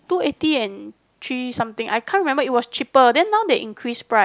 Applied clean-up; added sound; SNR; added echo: none; none; none; none.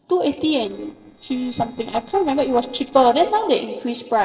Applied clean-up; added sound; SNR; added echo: neural separator model SepFormer DNS4.